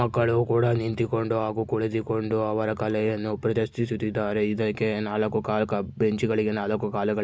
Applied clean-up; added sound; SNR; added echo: none; none; none; none.